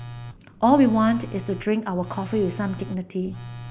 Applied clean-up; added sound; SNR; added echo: none; Telephone; 14 dB; none.